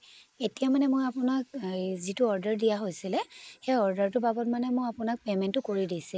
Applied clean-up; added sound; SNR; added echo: neural mask model Resemble Enhance denoiser.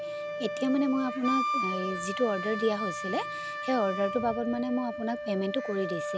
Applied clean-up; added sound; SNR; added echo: none; Wind instrument, woodwind instrument; 4 dB; none.